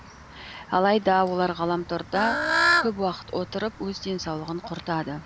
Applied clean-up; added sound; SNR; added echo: none; Bird / Fowl; 4 dB; none.